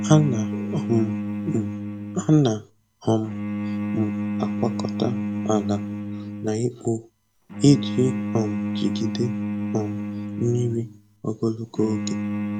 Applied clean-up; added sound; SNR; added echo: none; Bowed string instrument; 4 dB; none.